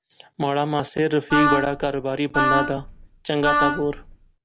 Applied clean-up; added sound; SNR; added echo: none; Wind instrument, woodwind instrument; 0 dB; none.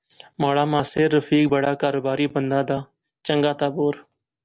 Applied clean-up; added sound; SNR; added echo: none; none; none; none.